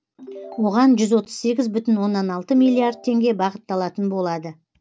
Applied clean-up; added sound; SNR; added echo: none; Ringtone / Chime; 20 dB; none.